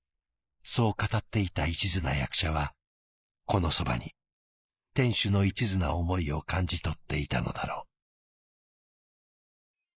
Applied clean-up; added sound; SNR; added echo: neural mask model Resemble Enhance denoiser.